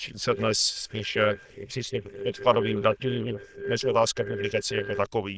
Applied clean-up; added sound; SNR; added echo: neural diffusion model UNIVERSE++.